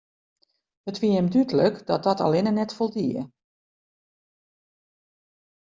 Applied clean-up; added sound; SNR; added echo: none; none; none; none.